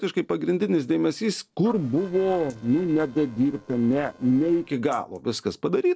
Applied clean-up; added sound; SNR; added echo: neural separator model SepFormer DNS4.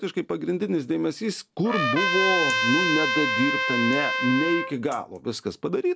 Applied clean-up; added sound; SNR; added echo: none; Trumpet; -1 dB; none.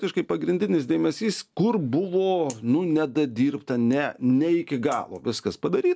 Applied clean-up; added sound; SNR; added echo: none; none; none; none.